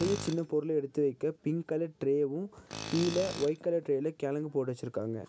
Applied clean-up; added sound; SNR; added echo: none; Tools; 13 dB; none.